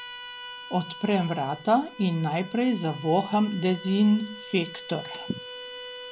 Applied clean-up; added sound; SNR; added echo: none; Bowed string instrument; 15 dB; none.